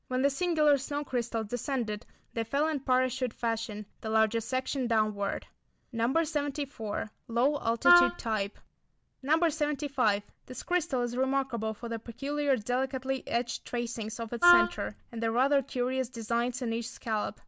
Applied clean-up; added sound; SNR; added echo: none; Wind instrument, woodwind instrument; -4 dB; none.